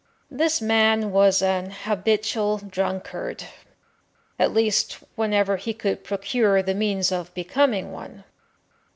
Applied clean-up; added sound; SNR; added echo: none; none; none; none.